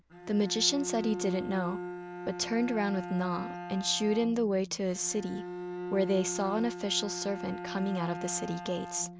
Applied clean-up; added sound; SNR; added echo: none; Bowed string instrument; 8 dB; none.